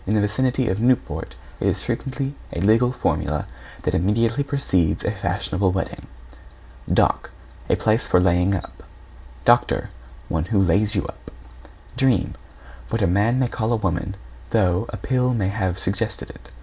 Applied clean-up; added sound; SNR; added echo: none; none; none; none.